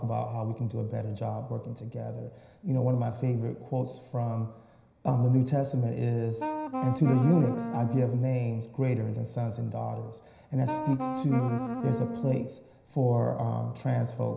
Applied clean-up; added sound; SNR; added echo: none; Wind instrument, woodwind instrument; 4 dB; reverberation time 0.9 s.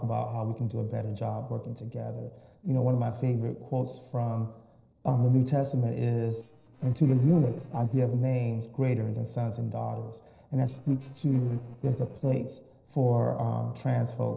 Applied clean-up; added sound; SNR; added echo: neural separator model SepFormer DNS4.